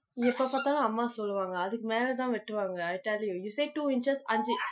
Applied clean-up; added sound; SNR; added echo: classical method Wiener filter.